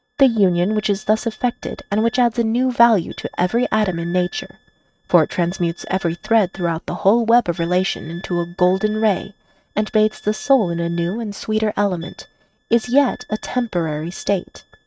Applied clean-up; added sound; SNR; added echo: neural mask model RNNoise.